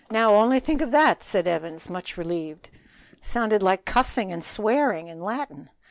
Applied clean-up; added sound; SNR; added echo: none; none; none; none.